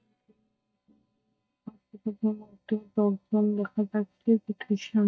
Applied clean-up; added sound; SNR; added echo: neural mask model DeepFilterNet 3.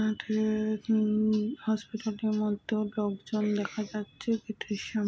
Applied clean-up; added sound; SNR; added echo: none; none; none; none.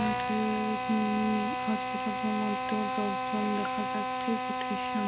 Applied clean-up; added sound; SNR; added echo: none; Drill; -1 dB; none.